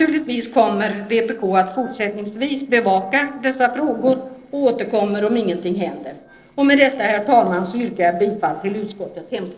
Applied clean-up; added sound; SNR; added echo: neural separator model SepFormer DNS4.